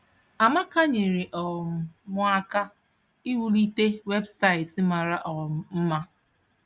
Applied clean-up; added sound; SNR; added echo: none; none; none; none.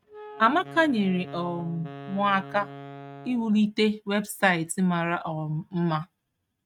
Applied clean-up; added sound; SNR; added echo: neural mask model RNNoise.